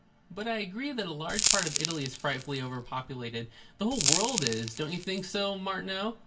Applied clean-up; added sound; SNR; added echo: none; Crackle; -1 dB; reverberation time 0.2 s.